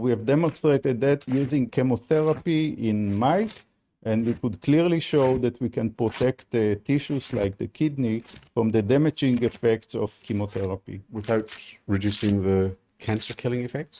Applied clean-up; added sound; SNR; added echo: neural mask model RNNoise.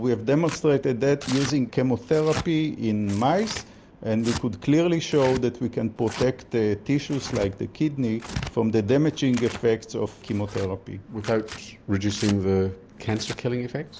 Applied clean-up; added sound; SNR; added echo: none; Tearing; 15 dB; none.